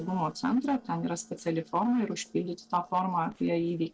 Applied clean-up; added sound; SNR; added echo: neural separator model SepFormer DNS4.